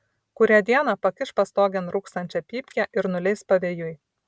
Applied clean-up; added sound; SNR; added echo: none; none; none; none.